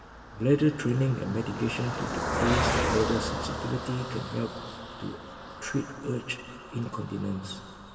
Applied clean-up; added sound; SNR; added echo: none; Car passing by; 3 dB; reverberation time 2.3 s.